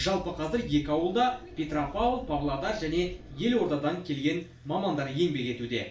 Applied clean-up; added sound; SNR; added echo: none; none; none; reverberation time 0.4 s.